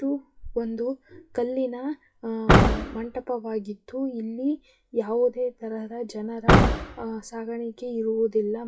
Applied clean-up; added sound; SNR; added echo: classical method WPE with log-MMSE.